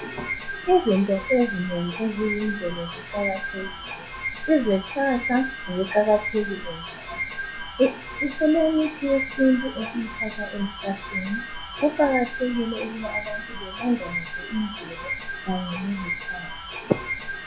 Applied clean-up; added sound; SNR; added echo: classical method log-MMSE.